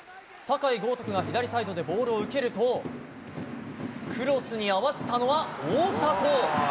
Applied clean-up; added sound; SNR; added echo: none; Musical instrument; 18 dB; none.